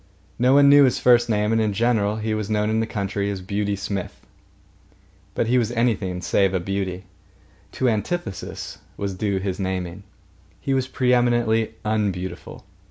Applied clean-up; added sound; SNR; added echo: none; none; none; none.